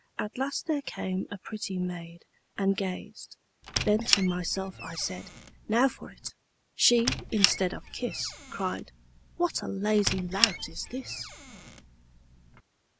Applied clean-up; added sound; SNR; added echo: none; Squeak; 4 dB; none.